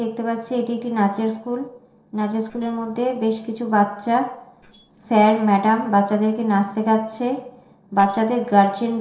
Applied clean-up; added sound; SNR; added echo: neural separator model SepFormer DNS4.